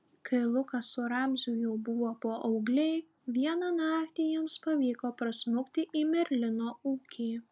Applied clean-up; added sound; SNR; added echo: none; none; none; none.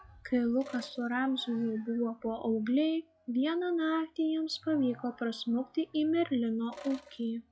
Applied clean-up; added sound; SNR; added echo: classical method log-MMSE.